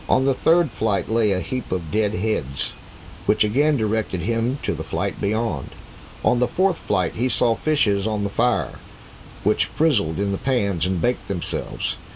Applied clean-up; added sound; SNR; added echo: none; Water; 18 dB; none.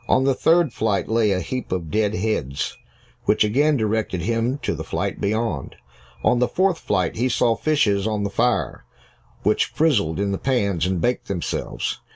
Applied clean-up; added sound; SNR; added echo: none; none; none; none.